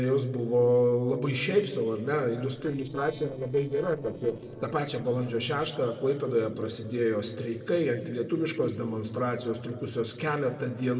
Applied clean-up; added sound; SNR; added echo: neural separator model SepFormer DNS4.